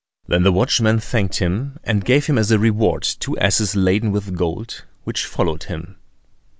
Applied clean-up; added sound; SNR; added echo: none; none; none; none.